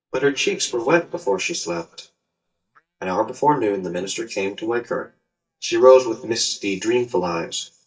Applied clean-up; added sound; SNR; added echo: neural mask model DeepFilterNet 3.